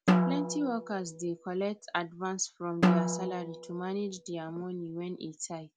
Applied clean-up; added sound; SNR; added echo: none; Drum; -4 dB; none.